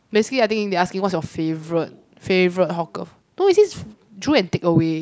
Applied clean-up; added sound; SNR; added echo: none; none; none; none.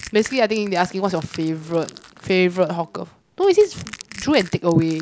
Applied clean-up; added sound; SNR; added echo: none; Crushing; 20 dB; none.